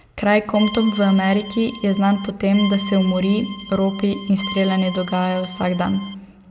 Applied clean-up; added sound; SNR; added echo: none; Accordion; 14 dB; reverberation time 1.6 s.